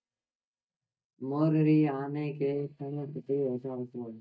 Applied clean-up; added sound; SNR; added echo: neural mask model DeepFilterNet 3.